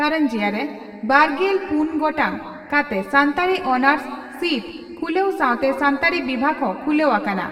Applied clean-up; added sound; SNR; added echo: none; none; none; reverberation time 2.0 s.